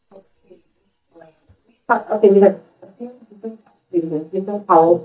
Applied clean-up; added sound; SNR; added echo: neural mask model DeepFilterNet 3.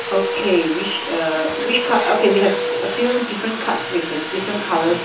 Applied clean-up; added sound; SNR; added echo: none; Domestic sounds, home sounds; 4 dB; reverberation time 0.7 s.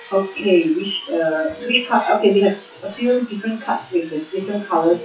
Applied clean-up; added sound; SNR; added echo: classical method WPE with log-MMSE.